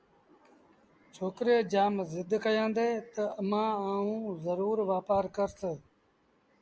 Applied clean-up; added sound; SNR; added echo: none; none; none; none.